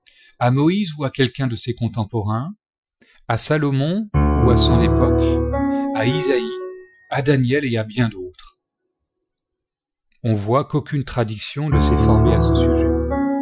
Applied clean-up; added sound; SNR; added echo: classical method Wiener filter.